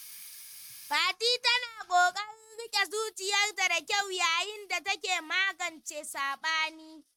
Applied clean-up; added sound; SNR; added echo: neural mask model RNNoise.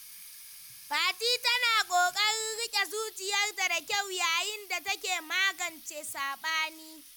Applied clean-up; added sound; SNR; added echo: none; Water tap, faucet; 19 dB; none.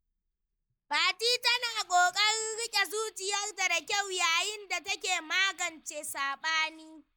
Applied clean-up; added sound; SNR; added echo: neural mask model DeepFilterNet 3.